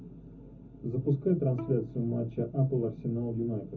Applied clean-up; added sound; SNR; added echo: none; Bowed string instrument; 18 dB; reverberation time 0.3 s.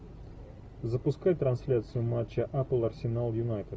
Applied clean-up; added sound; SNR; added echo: none; none; none; none.